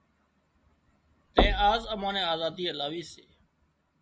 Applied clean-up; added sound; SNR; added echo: none; Knock; 0 dB; none.